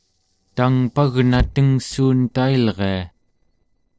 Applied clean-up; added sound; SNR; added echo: neural separator model SepFormer DNS4.